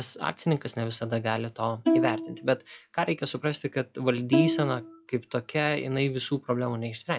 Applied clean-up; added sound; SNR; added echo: classical method log-MMSE.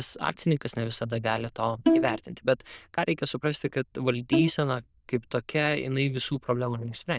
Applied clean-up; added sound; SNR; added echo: neural diffusion model UNIVERSE++.